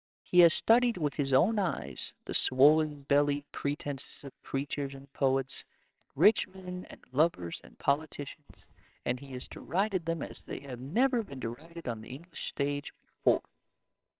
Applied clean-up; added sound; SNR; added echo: neural separator model SepFormer WHAMR!.